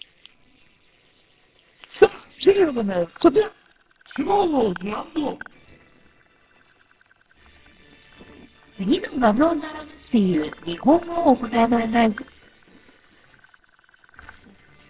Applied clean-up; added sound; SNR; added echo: neural separator model SepFormer WHAMR!.